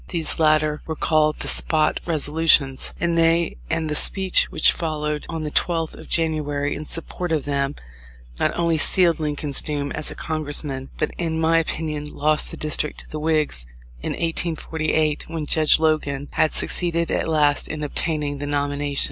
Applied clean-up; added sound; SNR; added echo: none; none; none; none.